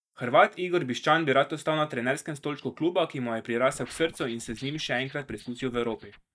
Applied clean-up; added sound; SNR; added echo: neural mask model DeepFilterNet 3.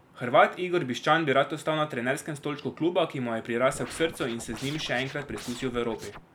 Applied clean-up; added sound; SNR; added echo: none; Scratching (performance technique); 15 dB; none.